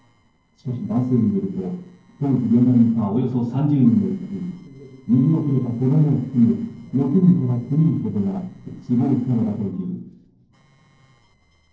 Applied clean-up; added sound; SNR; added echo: neural separator model SepFormer DNS4.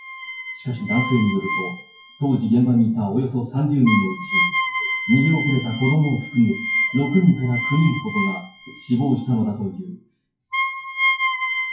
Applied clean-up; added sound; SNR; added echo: classical method WPE with log-MMSE.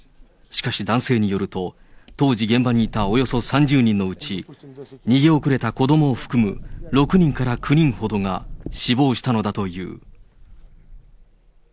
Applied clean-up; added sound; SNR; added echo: none; none; none; none.